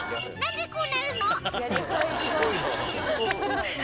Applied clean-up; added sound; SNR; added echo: none; Mechanisms; 9 dB; none.